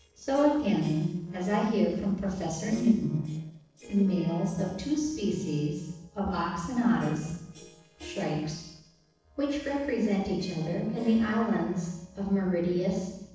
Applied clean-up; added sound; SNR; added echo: neural separator model SepFormer DNS4.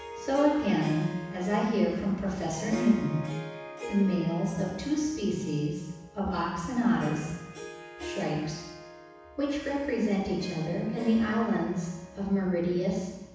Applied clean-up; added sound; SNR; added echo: none; Harp; 14 dB; reverberation time 1.1 s.